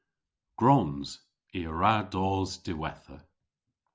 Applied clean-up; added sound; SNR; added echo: none; none; none; none.